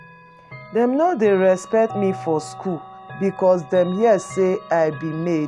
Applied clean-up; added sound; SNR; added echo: none; Chime / Clock; 17 dB; none.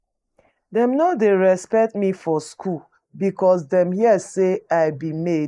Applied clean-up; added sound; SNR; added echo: neural mask model Resemble Enhance denoiser.